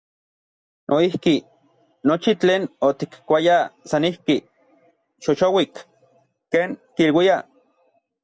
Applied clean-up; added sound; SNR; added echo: none; none; none; none.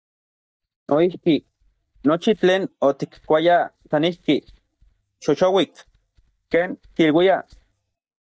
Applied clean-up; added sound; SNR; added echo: neural mask model DeepFilterNet 3.